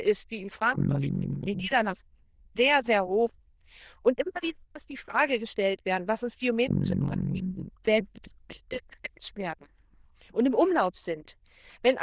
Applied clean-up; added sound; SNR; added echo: neural diffusion model UNIVERSE++.